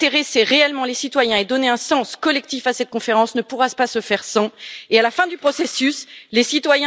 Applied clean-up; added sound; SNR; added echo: none; none; none; none.